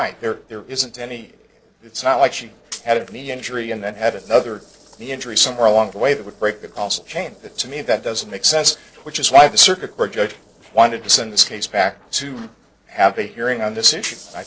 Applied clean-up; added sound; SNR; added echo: neural separator model SepFormer DNS4.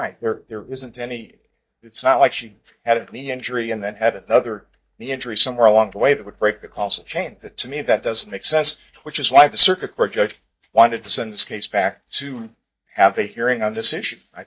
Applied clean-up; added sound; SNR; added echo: neural mask model DeepFilterNet 3.